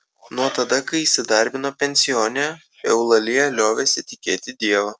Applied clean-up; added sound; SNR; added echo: none; none; none; none.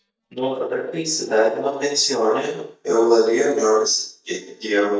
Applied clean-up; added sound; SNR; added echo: neural mask model DeepFilterNet 3.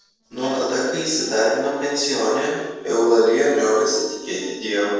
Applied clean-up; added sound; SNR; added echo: neural separator model SepFormer DNS4.